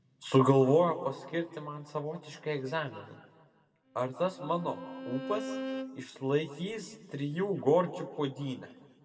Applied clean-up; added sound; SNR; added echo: none; Bowed string instrument; 11 dB; reverberation time 1.3 s.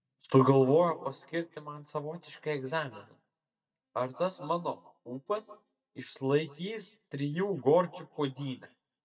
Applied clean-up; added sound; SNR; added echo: neural mask model DeepFilterNet 3.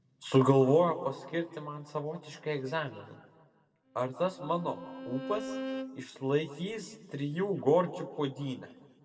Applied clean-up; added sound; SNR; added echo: neural separator model SepFormer DNS4.